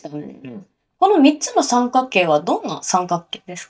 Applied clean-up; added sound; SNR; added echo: neural mask model DeepFilterNet 3.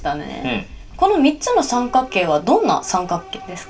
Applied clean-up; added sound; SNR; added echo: none; Subway, metro, underground / Train; 19 dB; reverberation time 0.2 s.